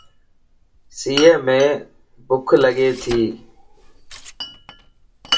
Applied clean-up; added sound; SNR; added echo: none; Glass; 12 dB; reverberation time 0.2 s.